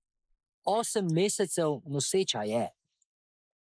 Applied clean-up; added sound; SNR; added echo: neural mask model Resemble Enhance denoiser.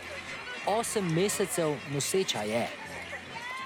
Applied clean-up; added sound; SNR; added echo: none; Crowd; 8 dB; none.